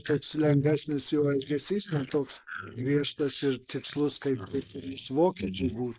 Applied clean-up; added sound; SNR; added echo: neural mask model Resemble Enhance denoiser.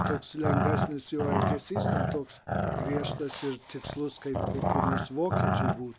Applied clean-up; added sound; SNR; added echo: none; Growling; -4 dB; none.